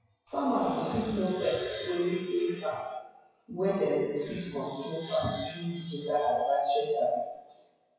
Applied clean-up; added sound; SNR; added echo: classical method WPE with log-MMSE.